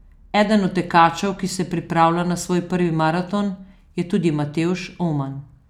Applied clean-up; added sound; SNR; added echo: none; none; none; none.